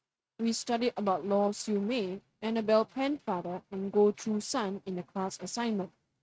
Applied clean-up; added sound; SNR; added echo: neural mask model RNNoise.